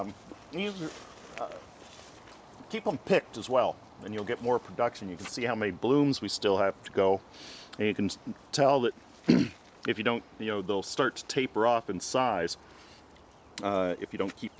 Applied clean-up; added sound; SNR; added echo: none; none; none; none.